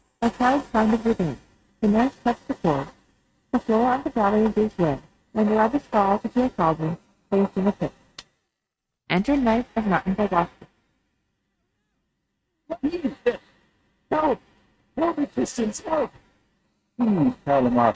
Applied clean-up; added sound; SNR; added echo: neural mask model RNNoise.